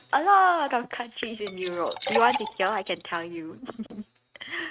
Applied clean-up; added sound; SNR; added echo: neural mask model RNNoise.